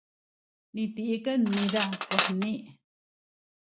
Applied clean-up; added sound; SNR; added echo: none; Cutlery, silverware; -1 dB; none.